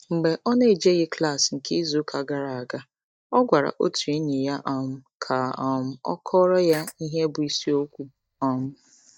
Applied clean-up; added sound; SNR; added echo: neural mask model DeepFilterNet 3.